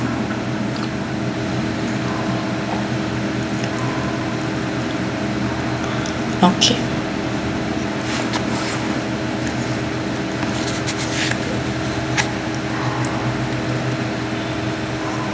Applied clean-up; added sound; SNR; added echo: none; none; none; none.